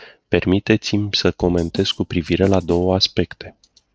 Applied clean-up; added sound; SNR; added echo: neural separator model SepFormer DNS4.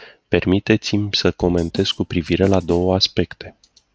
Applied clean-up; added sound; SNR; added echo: none; Drum / Drum kit; 19 dB; none.